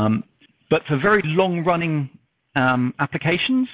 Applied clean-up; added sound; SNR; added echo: none; none; none; none.